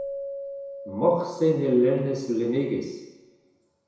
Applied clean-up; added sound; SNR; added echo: none; Keyboard (musical); 14 dB; reverberation time 1.0 s.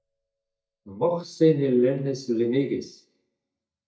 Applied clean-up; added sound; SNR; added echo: neural mask model DeepFilterNet 3.